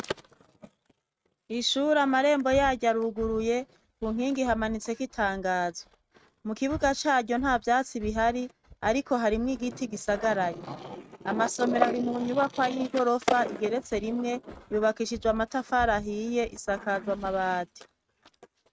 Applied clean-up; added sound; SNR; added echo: neural mask model RNNoise.